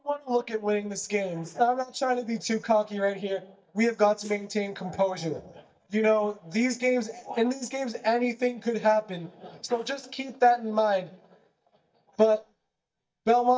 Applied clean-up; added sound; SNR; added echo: neural mask model DeepFilterNet 3.